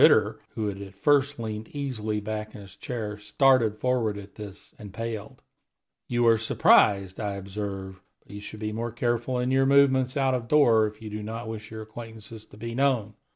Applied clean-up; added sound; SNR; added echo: none; none; none; none.